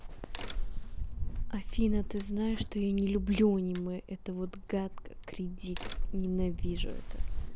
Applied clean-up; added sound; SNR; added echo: none; Crack; 1 dB; none.